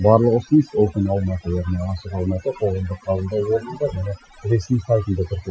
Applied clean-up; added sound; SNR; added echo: classical method Wiener filter.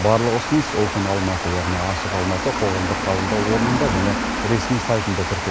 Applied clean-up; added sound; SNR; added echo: none; Water; 3 dB; none.